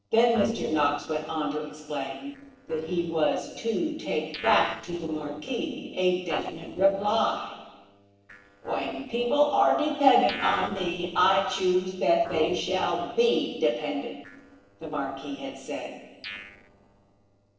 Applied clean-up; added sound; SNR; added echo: neural separator model SepFormer DNS4.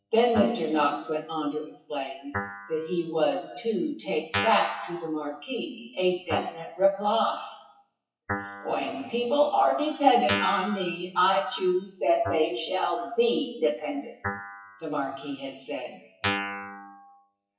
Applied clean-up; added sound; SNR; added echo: classical method WPE with log-MMSE.